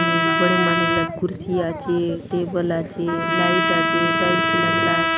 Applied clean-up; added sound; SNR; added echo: none; Trumpet; -1 dB; none.